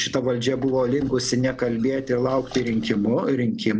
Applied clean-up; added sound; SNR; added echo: none; Squeak; 19 dB; none.